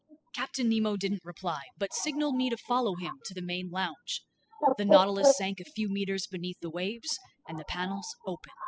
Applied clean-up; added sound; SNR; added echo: classical method spectral subtraction.